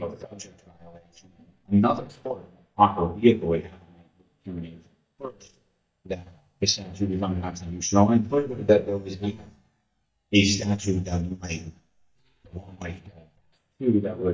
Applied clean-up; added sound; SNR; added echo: neural mask model DeepFilterNet 3.